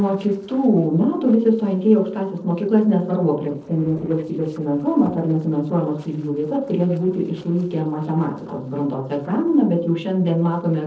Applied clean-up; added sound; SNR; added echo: neural separator model SepFormer DNS4.